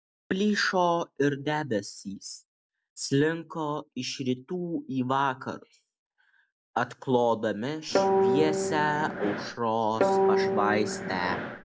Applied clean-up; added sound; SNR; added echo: none; Guitar; -3 dB; none.